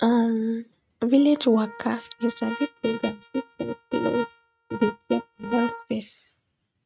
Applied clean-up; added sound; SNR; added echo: neural mask model RNNoise.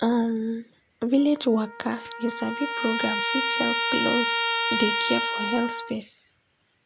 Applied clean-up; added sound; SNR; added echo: none; Trumpet; 2 dB; none.